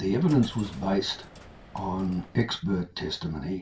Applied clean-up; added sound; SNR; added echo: none; Coin (dropping); 19 dB; reverberation time 0.2 s.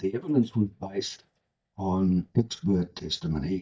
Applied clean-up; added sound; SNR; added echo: neural mask model DeepFilterNet 3.